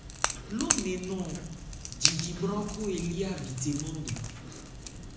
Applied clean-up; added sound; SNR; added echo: none; Crack / Crackle; 1 dB; reverberation time 0.9 s.